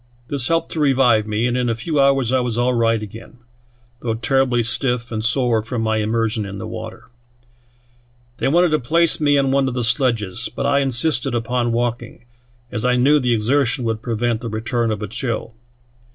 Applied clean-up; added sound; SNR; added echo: none; none; none; none.